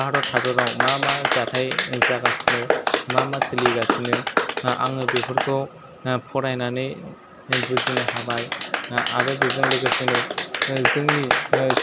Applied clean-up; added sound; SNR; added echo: none; Clapping; -2 dB; none.